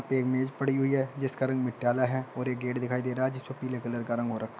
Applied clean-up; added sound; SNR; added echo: none; none; none; none.